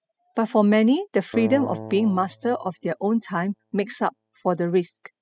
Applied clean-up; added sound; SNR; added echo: classical method spectral subtraction.